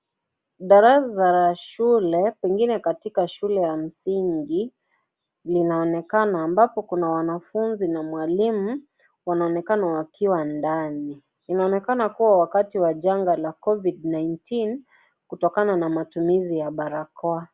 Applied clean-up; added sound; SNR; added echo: none; none; none; none.